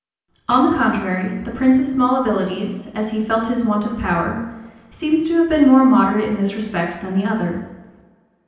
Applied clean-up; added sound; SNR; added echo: none; none; none; reverberation time 0.9 s.